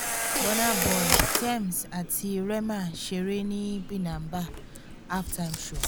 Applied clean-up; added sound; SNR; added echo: none; Camera; 0 dB; none.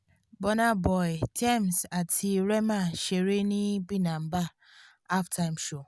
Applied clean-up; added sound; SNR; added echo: none; none; none; none.